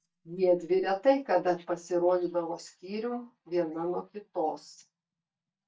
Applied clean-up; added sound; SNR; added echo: neural mask model DeepFilterNet 3.